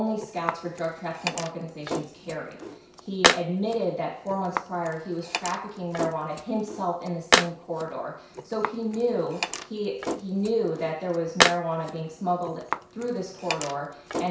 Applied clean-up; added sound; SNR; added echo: none; Tools; 1 dB; reverberation time 0.6 s.